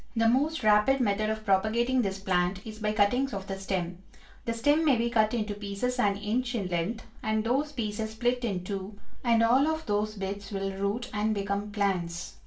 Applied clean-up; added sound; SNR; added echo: none; none; none; reverberation time 0.3 s.